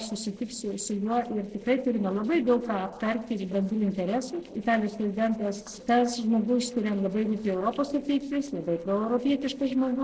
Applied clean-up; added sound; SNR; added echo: neural separator model SepFormer DNS4.